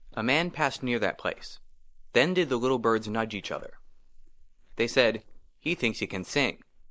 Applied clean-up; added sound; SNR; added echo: neural mask model Resemble Enhance denoiser.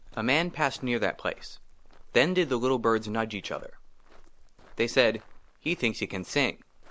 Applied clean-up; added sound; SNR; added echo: none; Walk, footsteps; 18 dB; none.